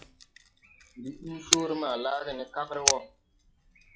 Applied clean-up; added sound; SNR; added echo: classical method log-MMSE.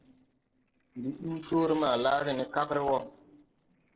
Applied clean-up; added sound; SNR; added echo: neural separator model SepFormer DNS4.